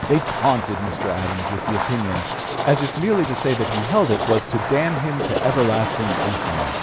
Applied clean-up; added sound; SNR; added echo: none; Writing + Fireworks; 3 dB; none.